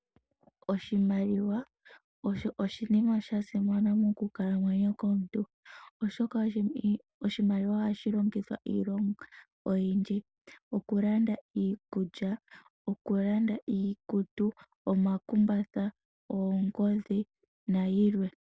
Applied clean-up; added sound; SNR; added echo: none; none; none; none.